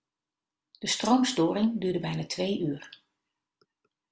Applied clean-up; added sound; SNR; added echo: none; none; none; none.